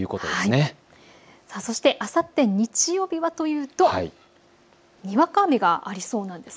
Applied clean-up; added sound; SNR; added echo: none; none; none; none.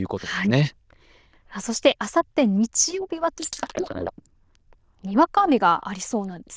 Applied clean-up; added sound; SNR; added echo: neural diffusion model UNIVERSE++.